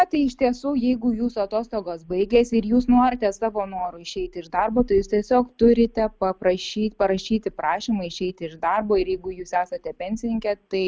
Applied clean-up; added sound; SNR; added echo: none; none; none; none.